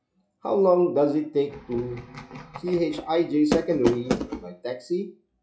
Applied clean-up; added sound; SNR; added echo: classical method log-MMSE.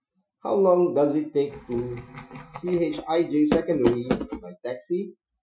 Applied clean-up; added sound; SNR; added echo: classical method Wiener filter.